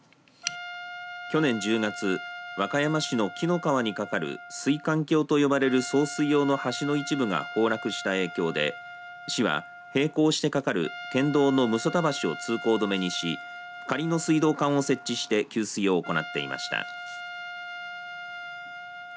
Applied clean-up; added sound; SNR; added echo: none; Trumpet; 13 dB; none.